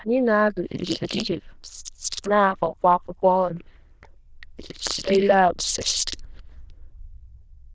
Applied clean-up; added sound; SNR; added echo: neural diffusion model UNIVERSE++.